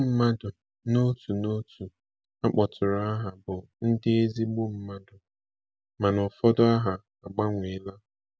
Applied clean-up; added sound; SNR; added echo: none; none; none; none.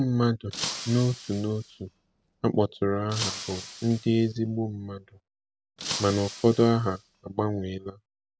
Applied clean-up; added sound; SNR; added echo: none; Shatter; 12 dB; none.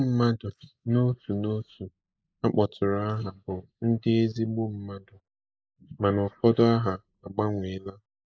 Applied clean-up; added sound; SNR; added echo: neural mask model Resemble Enhance denoiser.